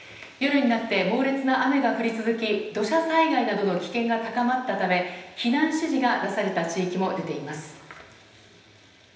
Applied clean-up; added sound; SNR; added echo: none; none; none; reverberation time 0.9 s.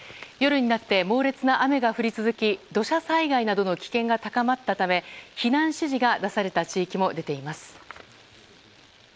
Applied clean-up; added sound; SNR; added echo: none; none; none; none.